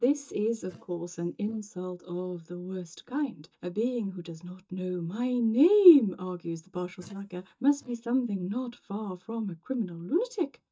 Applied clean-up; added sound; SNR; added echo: neural mask model DeepFilterNet 3.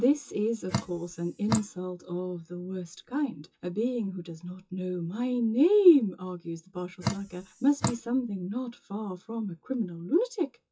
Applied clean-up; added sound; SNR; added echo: classical method WPE with log-MMSE.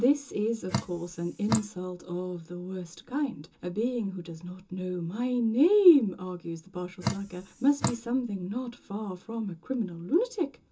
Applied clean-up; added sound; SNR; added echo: none; Drip; 5 dB; reverberation time 0.2 s.